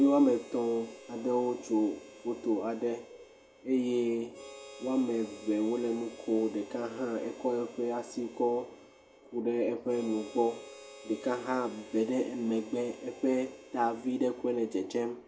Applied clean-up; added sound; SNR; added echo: none; Harmonica; 20 dB; none.